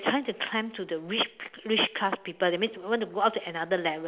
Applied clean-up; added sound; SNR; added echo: none; none; none; none.